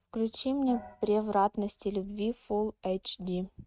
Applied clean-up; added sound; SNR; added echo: neural mask model RNNoise.